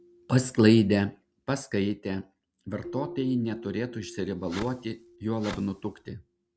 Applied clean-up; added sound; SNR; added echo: none; Keyboard (musical) + Fireworks; 17 dB; none.